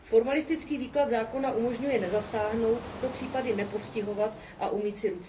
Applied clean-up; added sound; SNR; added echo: none; Fixed-wing aircraft, airplane; 14 dB; reverberation time 0.3 s.